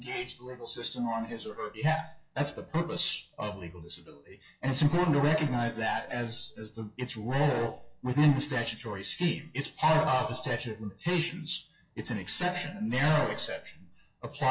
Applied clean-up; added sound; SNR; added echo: classical method WPE with log-MMSE.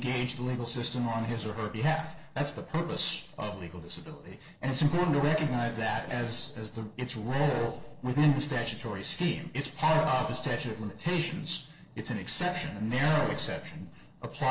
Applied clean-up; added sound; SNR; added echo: neural separator model SepFormer DNS4.